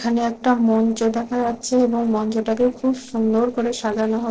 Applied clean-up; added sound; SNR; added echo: neural separator model SepFormer DNS4.